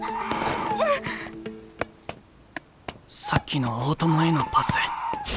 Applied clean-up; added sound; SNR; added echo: none; Bird; 6 dB; none.